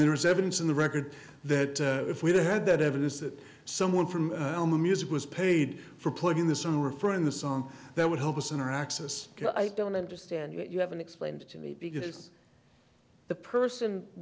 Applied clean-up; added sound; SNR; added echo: none; none; none; none.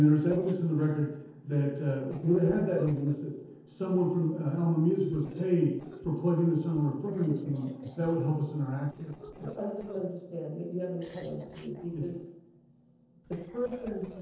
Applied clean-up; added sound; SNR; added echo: neural separator model SepFormer DNS4.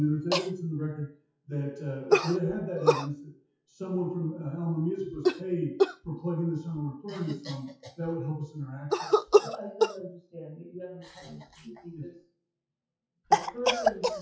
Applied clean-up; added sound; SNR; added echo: classical method WPE with log-MMSE.